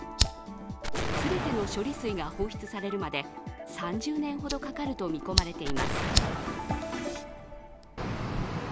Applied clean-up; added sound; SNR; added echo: none; Fire + Explosion; 0 dB; none.